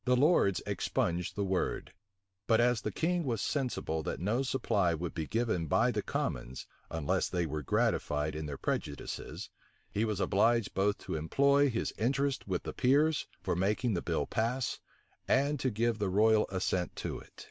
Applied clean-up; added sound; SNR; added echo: none; none; none; none.